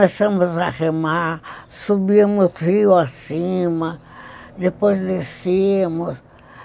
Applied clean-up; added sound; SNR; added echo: none; none; none; none.